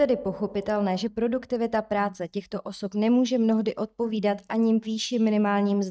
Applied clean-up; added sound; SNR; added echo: neural mask model DeepFilterNet 3.